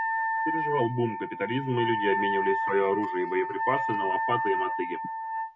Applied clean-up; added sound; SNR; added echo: none; Wind instrument, woodwind instrument; 0 dB; none.